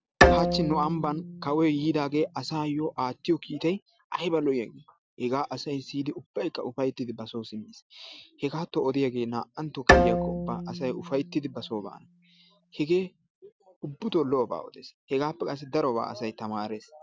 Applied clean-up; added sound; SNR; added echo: none; Bowed string instrument; -3 dB; none.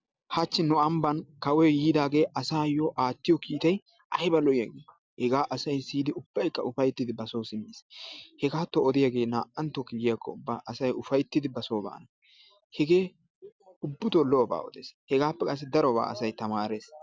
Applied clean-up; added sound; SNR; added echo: none; none; none; none.